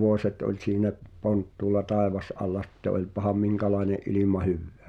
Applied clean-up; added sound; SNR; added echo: none; none; none; none.